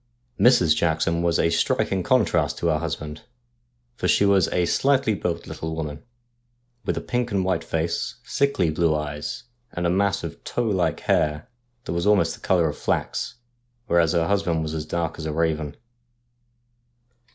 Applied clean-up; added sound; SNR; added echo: none; none; none; none.